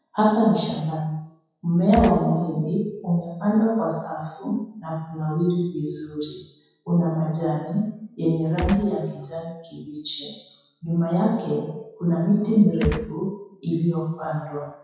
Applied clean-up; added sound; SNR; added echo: classical method WPE with log-MMSE.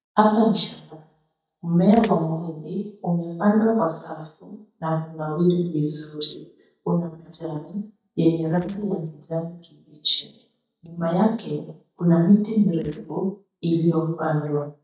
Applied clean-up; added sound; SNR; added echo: neural mask model DeepFilterNet 3.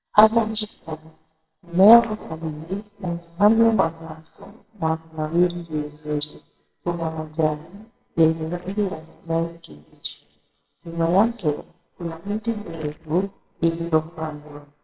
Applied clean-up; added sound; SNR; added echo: neural separator model SepFormer WHAMR!.